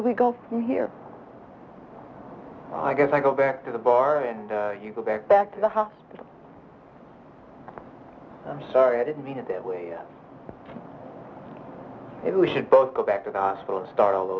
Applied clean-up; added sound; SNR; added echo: none; none; none; none.